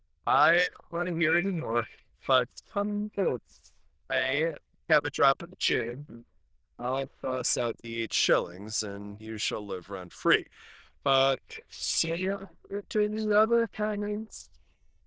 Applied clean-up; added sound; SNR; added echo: neural diffusion model UNIVERSE++.